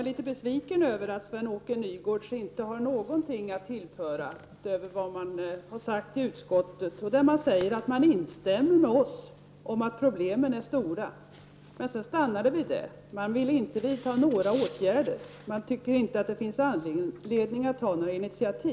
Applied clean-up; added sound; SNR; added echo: none; none; none; none.